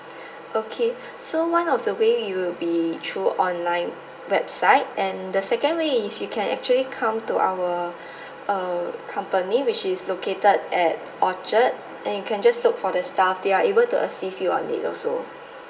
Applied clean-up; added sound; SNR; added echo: none; none; none; reverberation time 0.8 s.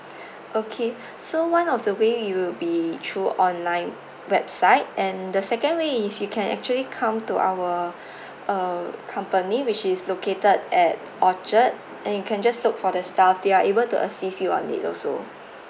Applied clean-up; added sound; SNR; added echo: none; none; none; none.